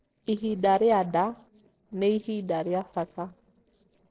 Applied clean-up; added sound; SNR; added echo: neural separator model SepFormer DNS4.